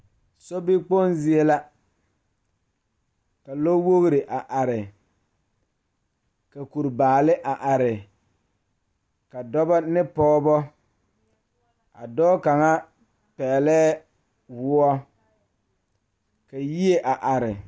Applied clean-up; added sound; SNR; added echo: none; none; none; none.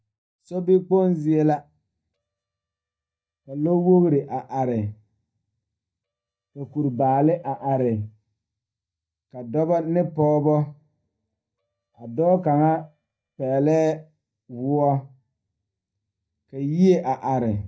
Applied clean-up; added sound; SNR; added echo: neural mask model DeepFilterNet 3.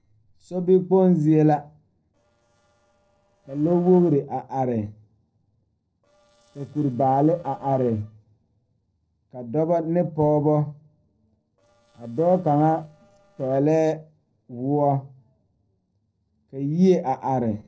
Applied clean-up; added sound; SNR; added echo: neural separator model SepFormer DNS4.